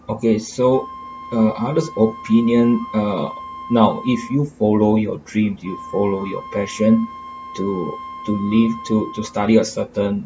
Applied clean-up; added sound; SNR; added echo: none; Wind instrument, woodwind instrument; 16 dB; none.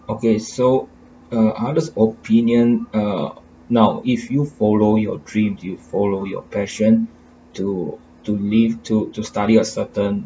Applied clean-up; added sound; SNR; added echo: none; none; none; none.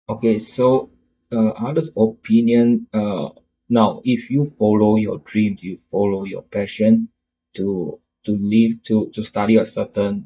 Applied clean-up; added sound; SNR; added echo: neural mask model DeepFilterNet 3.